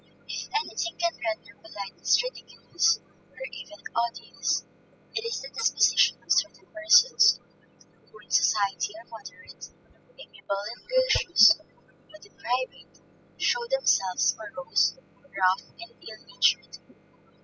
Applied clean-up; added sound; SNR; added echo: classical method spectral subtraction.